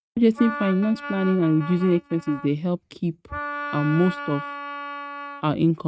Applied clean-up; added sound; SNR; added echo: neural mask model RNNoise.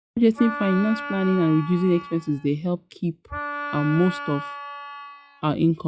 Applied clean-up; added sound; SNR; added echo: classical method log-MMSE.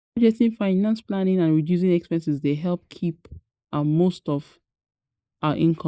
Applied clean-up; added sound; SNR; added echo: neural mask model Resemble Enhance denoiser.